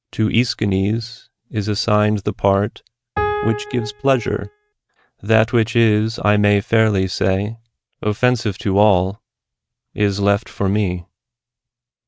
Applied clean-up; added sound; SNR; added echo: neural mask model RNNoise.